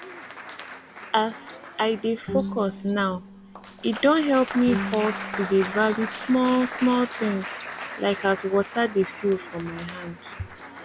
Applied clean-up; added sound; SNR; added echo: none; Applause + Bowed string instrument; 10 dB; none.